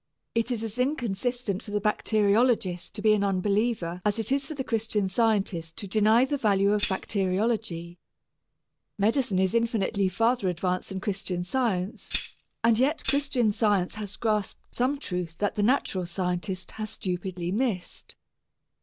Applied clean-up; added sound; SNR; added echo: none; Tambourine; -5 dB; none.